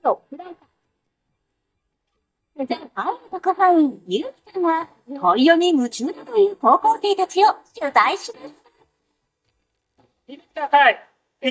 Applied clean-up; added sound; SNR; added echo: neural mask model DeepFilterNet 3.